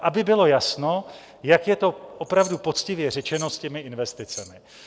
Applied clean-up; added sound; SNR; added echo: none; Keys jangling; 17 dB; none.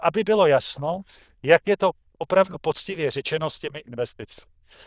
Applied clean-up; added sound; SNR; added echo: neural diffusion model UNIVERSE++.